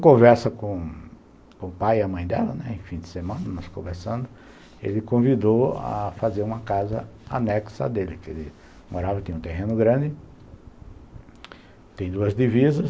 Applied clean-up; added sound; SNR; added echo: none; none; none; none.